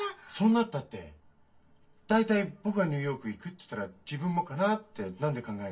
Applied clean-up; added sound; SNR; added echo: none; none; none; reverberation time 0.2 s.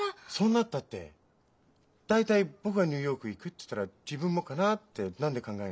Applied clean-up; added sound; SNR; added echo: none; none; none; none.